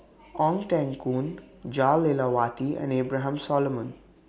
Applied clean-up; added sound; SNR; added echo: none; none; none; none.